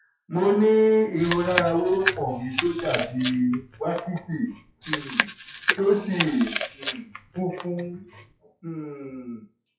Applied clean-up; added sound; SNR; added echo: classical method WPE with log-MMSE.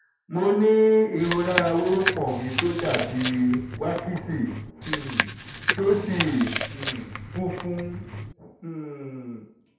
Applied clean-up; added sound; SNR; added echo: none; Chewing, mastication; 6 dB; reverberation time 0.8 s.